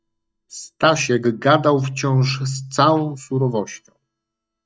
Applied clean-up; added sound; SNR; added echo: neural mask model DeepFilterNet 3.